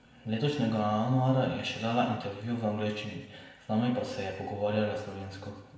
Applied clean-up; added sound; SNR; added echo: none; none; none; reverberation time 0.9 s.